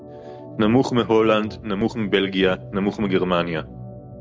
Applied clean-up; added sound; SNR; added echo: none; Cough + Organ; 15 dB; none.